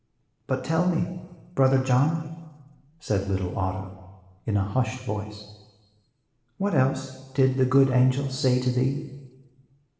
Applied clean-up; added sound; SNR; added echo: none; none; none; reverberation time 1.4 s.